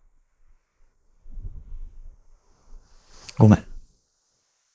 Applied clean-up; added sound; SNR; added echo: neural mask model Resemble Enhance denoiser.